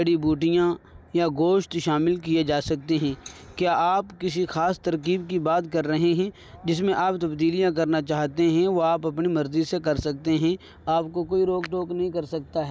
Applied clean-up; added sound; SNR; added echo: none; none; none; none.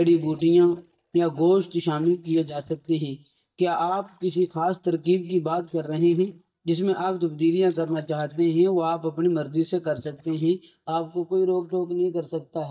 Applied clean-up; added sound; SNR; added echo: neural mask model DeepFilterNet 3.